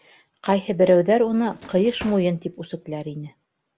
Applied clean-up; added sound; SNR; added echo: none; Drawer open or close; 19 dB; none.